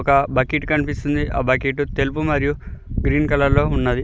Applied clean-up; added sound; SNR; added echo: none; none; none; none.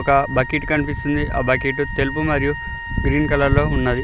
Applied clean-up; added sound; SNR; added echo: none; Wind instrument, woodwind instrument; 12 dB; none.